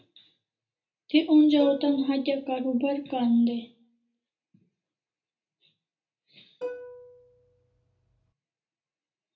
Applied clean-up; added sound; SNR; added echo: none; Plucked string instrument; 14 dB; reverberation time 0.3 s.